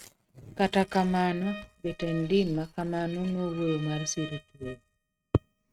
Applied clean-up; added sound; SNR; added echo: neural mask model RNNoise.